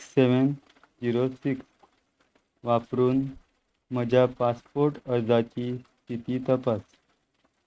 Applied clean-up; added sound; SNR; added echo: neural mask model RNNoise.